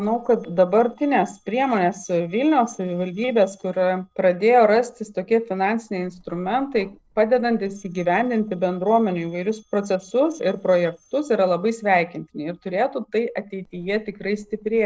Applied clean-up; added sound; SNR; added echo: neural separator model SepFormer DNS4.